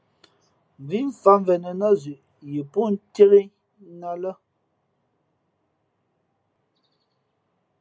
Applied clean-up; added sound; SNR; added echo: none; none; none; none.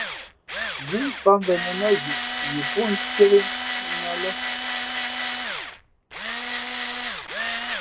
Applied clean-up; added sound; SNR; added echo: none; Tools; 3 dB; none.